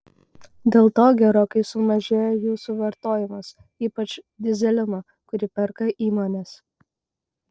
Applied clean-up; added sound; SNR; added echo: neural separator model SepFormer DNS4.